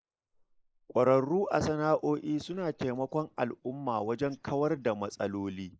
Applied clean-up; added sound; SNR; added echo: neural mask model Resemble Enhance denoiser.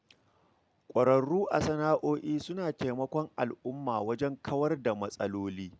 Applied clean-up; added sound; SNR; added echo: none; none; none; none.